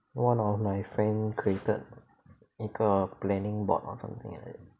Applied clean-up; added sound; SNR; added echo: none; none; none; none.